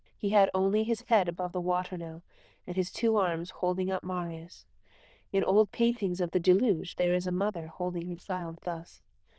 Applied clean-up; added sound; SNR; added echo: neural diffusion model UNIVERSE++.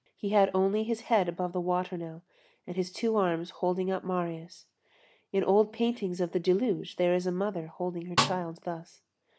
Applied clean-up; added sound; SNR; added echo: none; Snare drum; 2 dB; none.